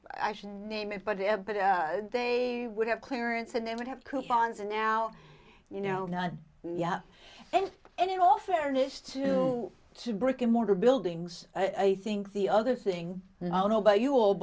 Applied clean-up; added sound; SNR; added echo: none; none; none; none.